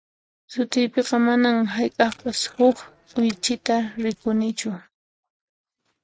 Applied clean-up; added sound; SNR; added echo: neural mask model RNNoise.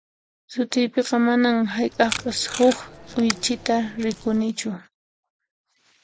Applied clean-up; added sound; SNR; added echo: none; Packing tape, duct tape; 11 dB; none.